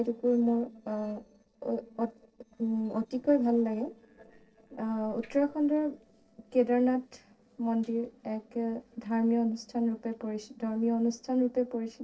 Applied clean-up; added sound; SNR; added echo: neural separator model SepFormer DNS4.